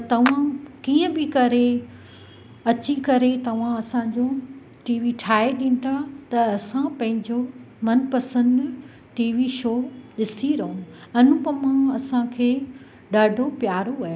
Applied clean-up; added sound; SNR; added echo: none; Clapping; 11 dB; none.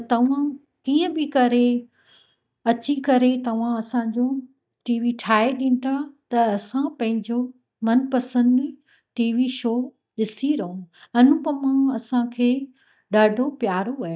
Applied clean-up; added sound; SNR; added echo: neural mask model DeepFilterNet 3.